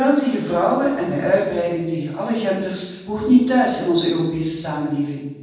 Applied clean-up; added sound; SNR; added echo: none; none; none; reverberation time 1.2 s.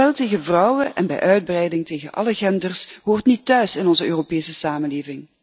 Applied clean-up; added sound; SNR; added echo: none; none; none; none.